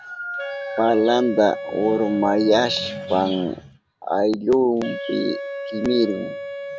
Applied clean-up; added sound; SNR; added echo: none; Wind instrument, woodwind instrument; 11 dB; none.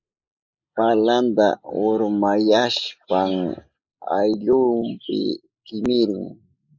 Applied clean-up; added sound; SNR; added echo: neural mask model Resemble Enhance denoiser.